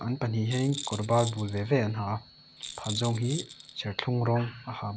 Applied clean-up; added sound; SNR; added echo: none; Rattle; 13 dB; none.